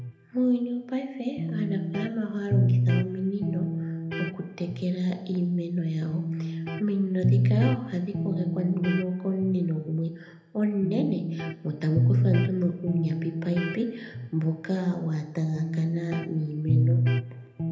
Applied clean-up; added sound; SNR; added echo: none; Electric guitar; 0 dB; reverberation time 0.7 s.